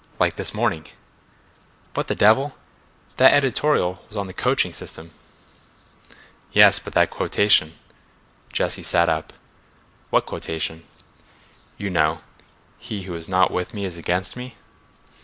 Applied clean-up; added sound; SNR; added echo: none; none; none; none.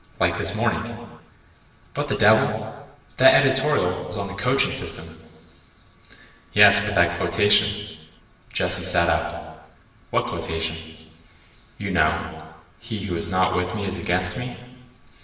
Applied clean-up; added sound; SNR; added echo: none; none; none; reverberation time 1.3 s.